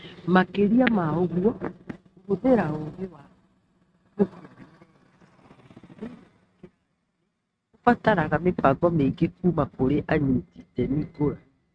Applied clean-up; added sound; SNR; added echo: neural mask model RNNoise.